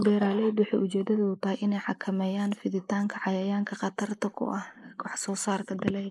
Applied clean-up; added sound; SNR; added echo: neural mask model Resemble Enhance denoiser.